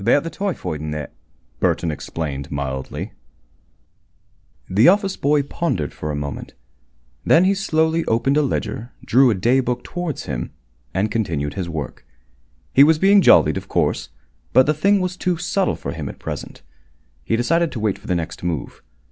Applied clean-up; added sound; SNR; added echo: none; none; none; none.